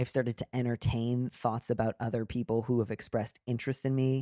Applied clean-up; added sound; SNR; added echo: none; none; none; none.